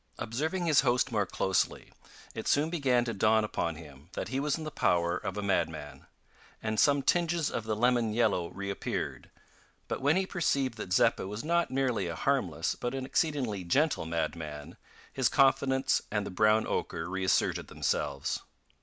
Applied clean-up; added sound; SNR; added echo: none; none; none; none.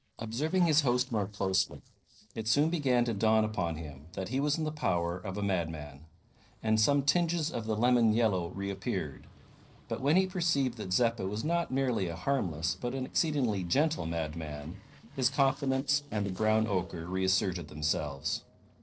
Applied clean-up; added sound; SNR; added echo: neural separator model SepFormer DNS4.